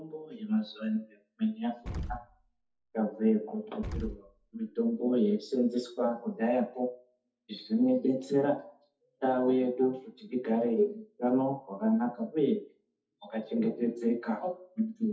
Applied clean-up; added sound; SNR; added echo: classical method WPE with log-MMSE.